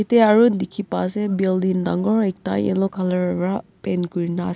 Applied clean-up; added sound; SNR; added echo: none; none; none; none.